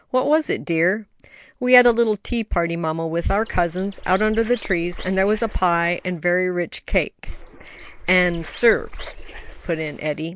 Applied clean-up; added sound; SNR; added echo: neural mask model Resemble Enhance denoiser.